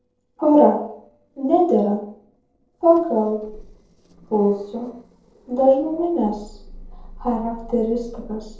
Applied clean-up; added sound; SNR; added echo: neural separator model SepFormer DNS4.